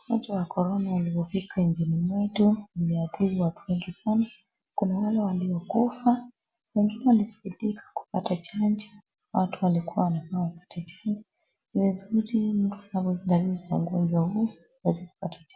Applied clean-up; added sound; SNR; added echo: none; none; none; none.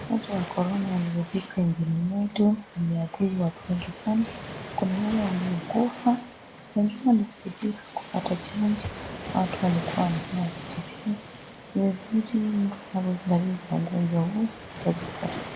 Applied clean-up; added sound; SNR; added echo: none; Waves, surf; 12 dB; none.